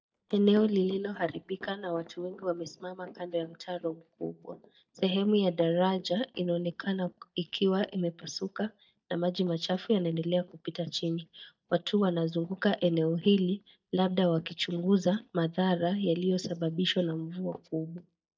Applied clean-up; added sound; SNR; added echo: neural mask model DeepFilterNet 3.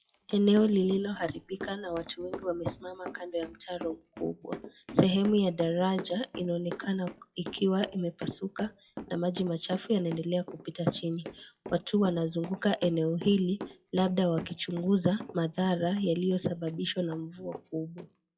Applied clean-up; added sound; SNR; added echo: classical method WPE with log-MMSE.